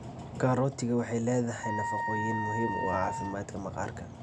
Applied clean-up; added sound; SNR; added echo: none; Wind instrument, woodwind instrument; 2 dB; none.